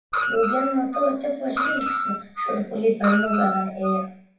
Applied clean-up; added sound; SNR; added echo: none; Screech; 2 dB; reverberation time 0.6 s.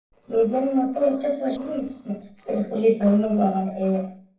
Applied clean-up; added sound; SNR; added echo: neural separator model SepFormer DNS4.